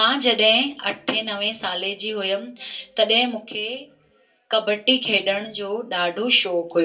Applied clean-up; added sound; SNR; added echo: none; none; none; reverberation time 0.2 s.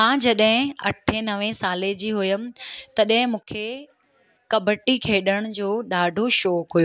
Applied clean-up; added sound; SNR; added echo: none; none; none; none.